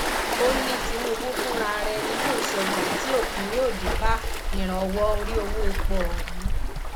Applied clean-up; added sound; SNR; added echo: none; Waves, surf; -3 dB; none.